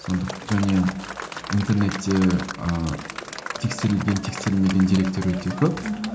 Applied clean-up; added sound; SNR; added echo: none; Applause / Crowd; 11 dB; reverberation time 0.4 s.